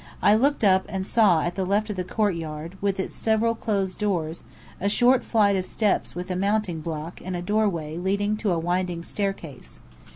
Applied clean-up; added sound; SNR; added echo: none; none; none; none.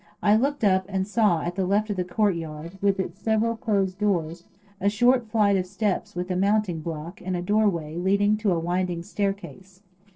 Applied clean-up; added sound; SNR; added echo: neural separator model SepFormer DNS4.